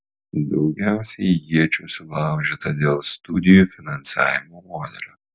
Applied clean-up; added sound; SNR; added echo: none; none; none; none.